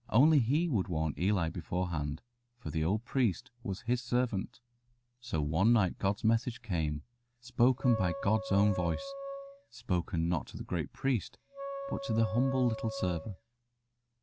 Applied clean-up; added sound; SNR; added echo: none; Wind instrument, woodwind instrument; 10 dB; none.